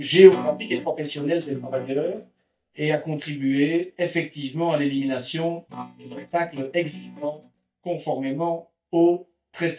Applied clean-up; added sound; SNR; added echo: neural mask model DeepFilterNet 3.